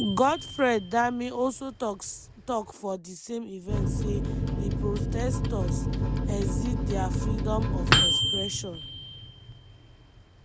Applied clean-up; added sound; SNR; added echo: none; Microwave oven; -2 dB; none.